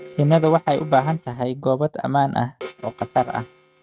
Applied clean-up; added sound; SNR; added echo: neural mask model RNNoise.